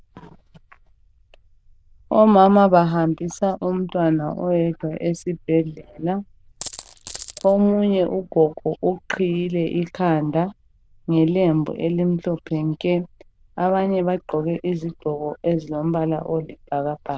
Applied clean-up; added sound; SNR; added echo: neural diffusion model UNIVERSE++.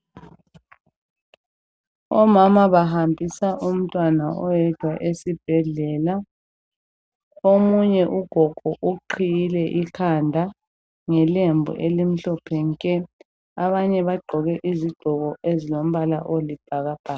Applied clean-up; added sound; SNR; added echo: none; none; none; none.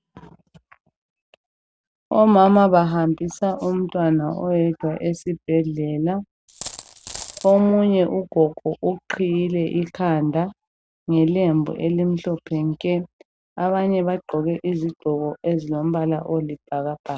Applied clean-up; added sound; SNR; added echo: none; Coin (dropping); 15 dB; none.